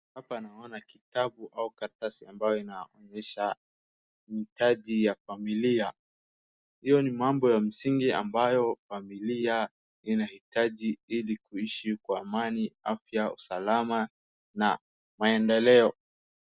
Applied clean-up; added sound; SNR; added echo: none; none; none; none.